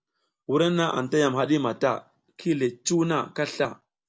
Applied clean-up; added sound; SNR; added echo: none; none; none; none.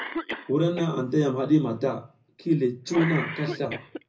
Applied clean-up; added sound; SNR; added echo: none; Cough; 11 dB; reverberation time 0.4 s.